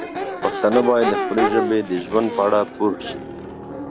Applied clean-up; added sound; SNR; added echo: none; Crowd / Race car, auto racing / Accelerating, revving, vroom; 5 dB; none.